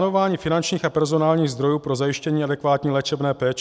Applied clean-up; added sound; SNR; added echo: none; none; none; none.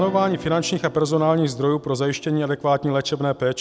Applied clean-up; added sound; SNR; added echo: none; Guitar; 18 dB; none.